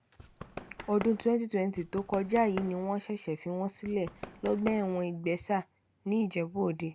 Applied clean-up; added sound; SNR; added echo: none; Run; 13 dB; none.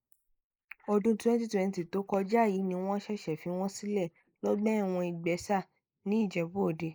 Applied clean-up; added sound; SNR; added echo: neural mask model Resemble Enhance denoiser.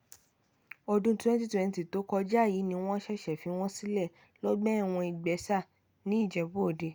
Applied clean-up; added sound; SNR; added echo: none; none; none; none.